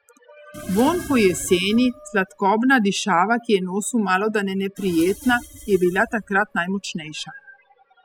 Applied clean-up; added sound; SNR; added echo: classical method spectral subtraction.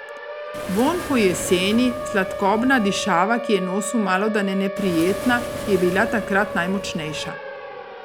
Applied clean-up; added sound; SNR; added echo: none; Waves, surf + Siren; 8 dB; none.